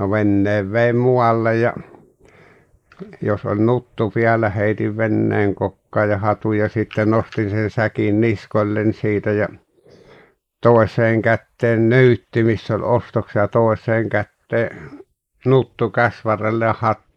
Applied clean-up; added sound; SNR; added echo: neural mask model Resemble Enhance denoiser.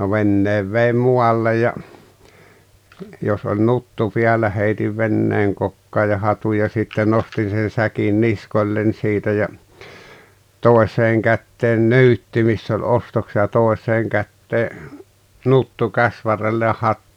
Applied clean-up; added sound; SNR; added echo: none; none; none; none.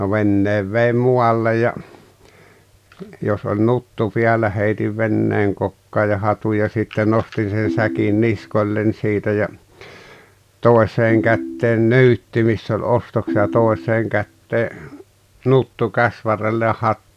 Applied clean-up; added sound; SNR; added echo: none; Ringtone; 10 dB; none.